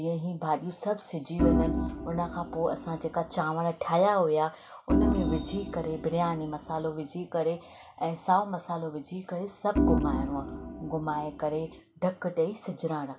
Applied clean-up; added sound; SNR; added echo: none; Organ; 0 dB; none.